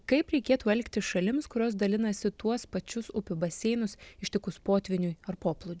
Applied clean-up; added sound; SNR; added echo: none; none; none; none.